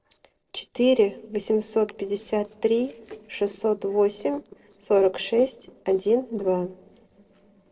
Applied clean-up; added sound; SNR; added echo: neural separator model SepFormer DNS4.